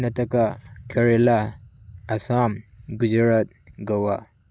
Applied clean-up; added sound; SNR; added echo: none; none; none; none.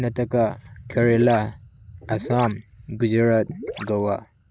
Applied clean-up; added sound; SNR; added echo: none; Gurgling / Liquid; 13 dB; none.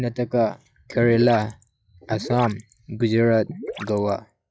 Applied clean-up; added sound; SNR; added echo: classical method log-MMSE.